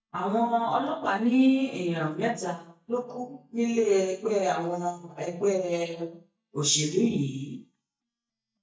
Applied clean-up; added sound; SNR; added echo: neural mask model DeepFilterNet 3.